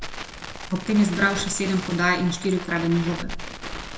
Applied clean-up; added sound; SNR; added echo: none; Crackle; 9 dB; reverberation time 1.4 s.